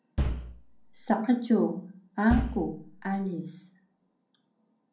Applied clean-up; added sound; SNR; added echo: none; Bass drum; 2 dB; reverberation time 0.6 s.